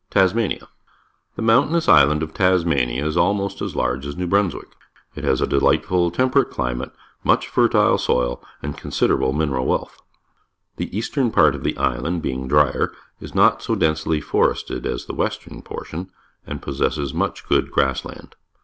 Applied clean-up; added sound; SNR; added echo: none; none; none; none.